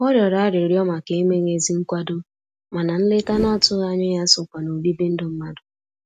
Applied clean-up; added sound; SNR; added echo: none; Whoosh, swoosh, swish; 15 dB; none.